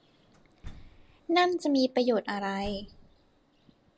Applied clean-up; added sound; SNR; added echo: none; Slam; 20 dB; none.